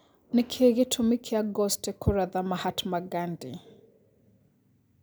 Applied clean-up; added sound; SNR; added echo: none; none; none; none.